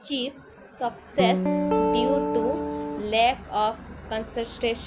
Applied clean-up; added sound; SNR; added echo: none; Guitar; -3 dB; none.